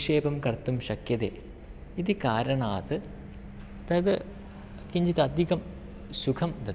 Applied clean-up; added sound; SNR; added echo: none; none; none; none.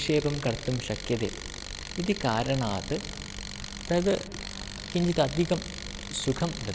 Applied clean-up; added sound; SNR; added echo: none; Tools; 10 dB; none.